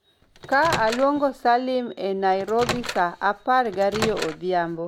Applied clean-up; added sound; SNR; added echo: none; Microwave oven; 10 dB; none.